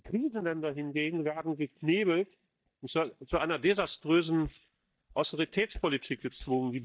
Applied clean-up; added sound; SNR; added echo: neural mask model DeepFilterNet 3.